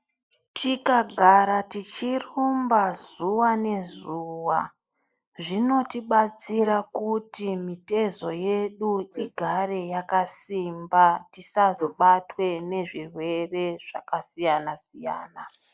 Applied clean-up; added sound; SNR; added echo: neural mask model Resemble Enhance denoiser.